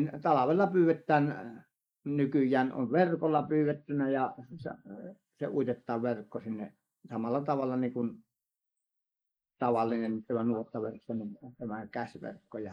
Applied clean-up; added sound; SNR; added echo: neural mask model Resemble Enhance denoiser.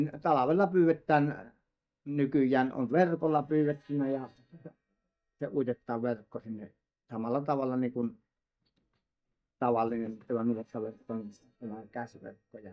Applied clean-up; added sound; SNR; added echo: neural mask model DeepFilterNet 3.